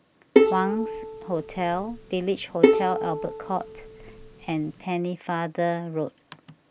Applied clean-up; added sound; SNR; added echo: none; Bowed string instrument; -4 dB; none.